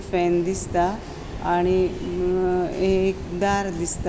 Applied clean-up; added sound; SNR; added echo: none; none; none; none.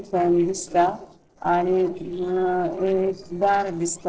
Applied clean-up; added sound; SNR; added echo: neural separator model SepFormer DNS4.